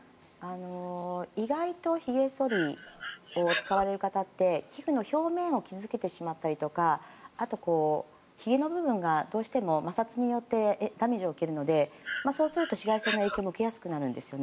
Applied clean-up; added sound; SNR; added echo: none; Breathing; 6 dB; none.